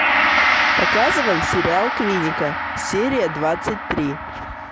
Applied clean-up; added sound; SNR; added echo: none; Gong; -2 dB; none.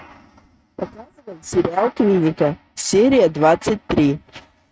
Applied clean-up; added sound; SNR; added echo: neural mask model RNNoise.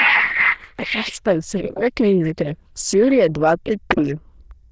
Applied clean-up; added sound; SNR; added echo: neural diffusion model UNIVERSE++.